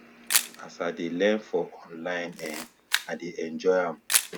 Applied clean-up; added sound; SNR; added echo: none; Camera; 3 dB; none.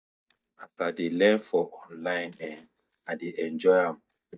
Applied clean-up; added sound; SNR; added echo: neural mask model DeepFilterNet 3.